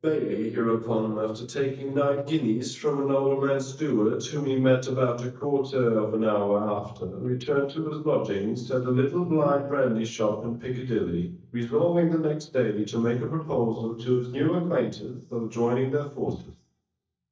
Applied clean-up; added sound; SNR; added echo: neural mask model DeepFilterNet 3.